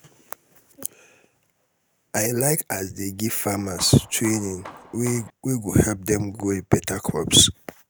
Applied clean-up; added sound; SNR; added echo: none; Hammer; 19 dB; none.